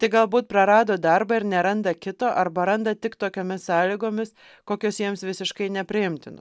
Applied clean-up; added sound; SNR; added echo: none; none; none; none.